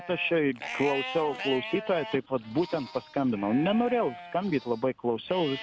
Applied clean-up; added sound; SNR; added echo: none; Livestock, farm animals, working animals; 12 dB; none.